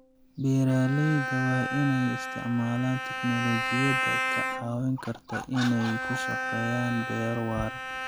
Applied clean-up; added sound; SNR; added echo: none; Bowed string instrument; 4 dB; none.